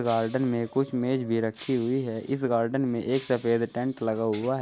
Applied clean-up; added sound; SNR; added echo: none; Shatter; 19 dB; none.